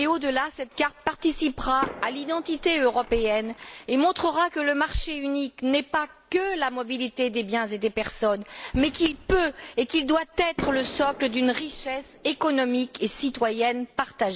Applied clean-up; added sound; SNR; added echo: none; Fireworks; 18 dB; none.